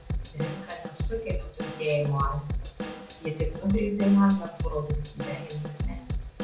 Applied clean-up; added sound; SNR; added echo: none; Drum / Drum kit; 5 dB; reverberation time 0.4 s.